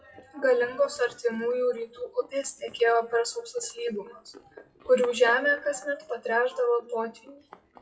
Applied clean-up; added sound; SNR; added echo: classical method WPE with log-MMSE.